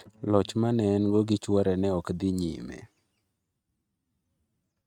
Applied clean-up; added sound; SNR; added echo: neural mask model RNNoise.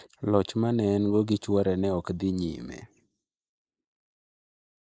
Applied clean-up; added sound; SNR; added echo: neural mask model Resemble Enhance denoiser.